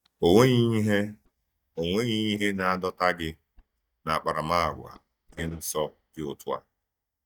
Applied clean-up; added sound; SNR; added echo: neural mask model DeepFilterNet 3.